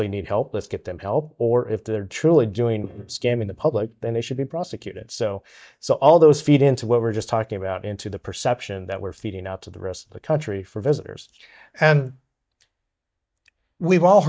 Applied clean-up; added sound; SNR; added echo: neural mask model DeepFilterNet 3.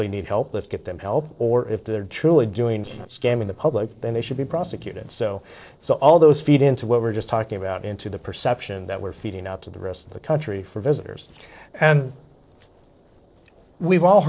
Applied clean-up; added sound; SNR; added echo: neural separator model SepFormer DNS4.